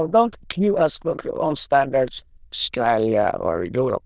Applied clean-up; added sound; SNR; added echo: neural diffusion model UNIVERSE++.